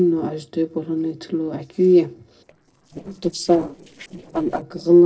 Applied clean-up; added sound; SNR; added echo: neural separator model SepFormer DNS4.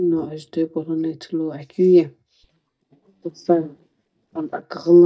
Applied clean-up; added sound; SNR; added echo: neural mask model DeepFilterNet 3.